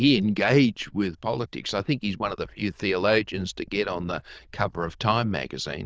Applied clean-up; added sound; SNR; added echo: neural diffusion model UNIVERSE++.